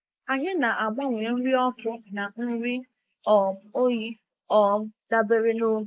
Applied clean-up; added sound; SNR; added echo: neural mask model Resemble Enhance denoiser.